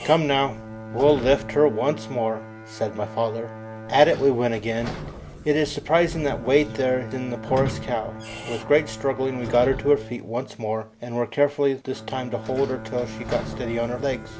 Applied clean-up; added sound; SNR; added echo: none; Bowed string instrument + Squeak / Sliding door; 11 dB; none.